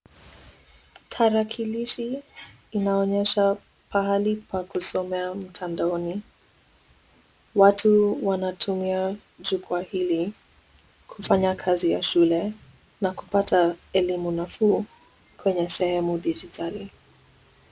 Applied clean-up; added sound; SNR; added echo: none; none; none; none.